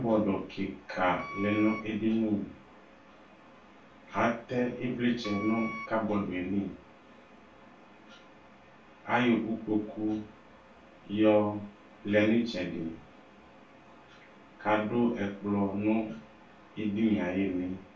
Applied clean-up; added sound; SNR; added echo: none; Wind instrument, woodwind instrument; 11 dB; reverberation time 0.3 s.